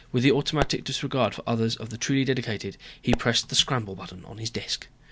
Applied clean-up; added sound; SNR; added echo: none; Explosion; 9 dB; none.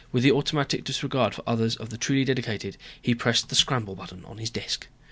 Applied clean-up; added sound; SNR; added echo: none; none; none; none.